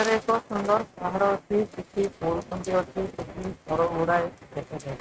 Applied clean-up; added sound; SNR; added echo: neural mask model RNNoise.